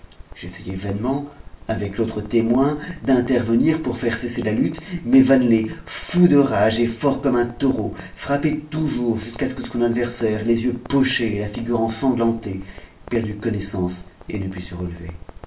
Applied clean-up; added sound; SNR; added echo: none; Crackle; 19 dB; reverberation time 0.4 s.